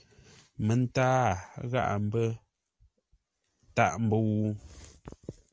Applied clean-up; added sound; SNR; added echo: none; none; none; none.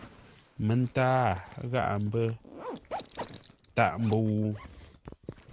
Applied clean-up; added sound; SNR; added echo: none; Zipper (clothing); 16 dB; none.